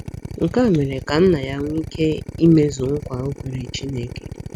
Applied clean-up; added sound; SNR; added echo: none; Drill; 12 dB; none.